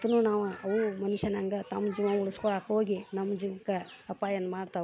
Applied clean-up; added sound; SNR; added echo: none; none; none; none.